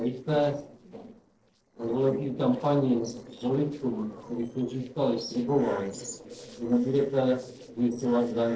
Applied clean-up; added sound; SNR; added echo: neural separator model SepFormer DNS4.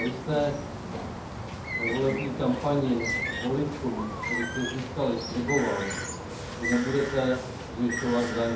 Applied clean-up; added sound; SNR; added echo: none; Bird; 5 dB; reverberation time 0.6 s.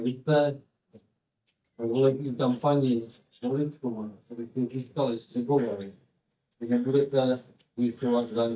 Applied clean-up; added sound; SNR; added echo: neural mask model DeepFilterNet 3.